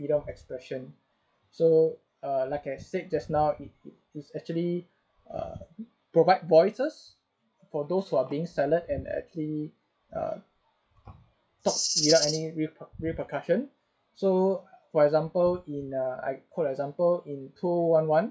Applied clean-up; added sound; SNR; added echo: classical method log-MMSE.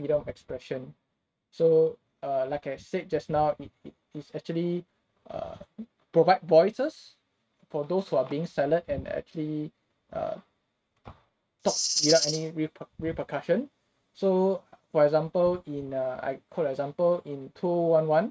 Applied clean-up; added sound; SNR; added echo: neural mask model RNNoise.